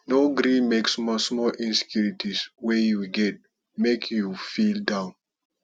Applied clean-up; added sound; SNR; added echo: none; none; none; none.